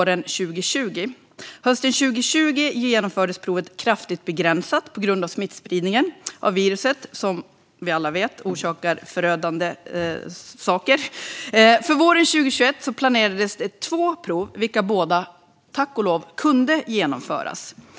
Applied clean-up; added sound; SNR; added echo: none; none; none; none.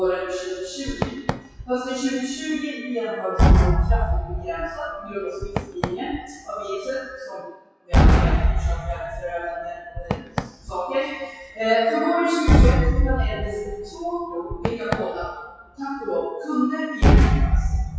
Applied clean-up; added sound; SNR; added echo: classical method WPE with log-MMSE.